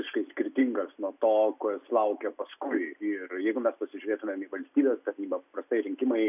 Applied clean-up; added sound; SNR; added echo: none; none; none; none.